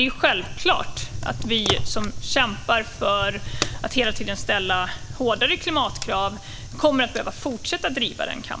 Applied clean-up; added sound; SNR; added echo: none; Fire; 6 dB; none.